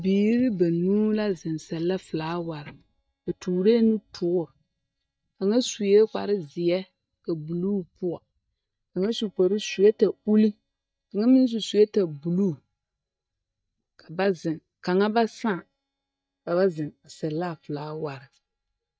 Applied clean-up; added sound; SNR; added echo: neural mask model DeepFilterNet 3.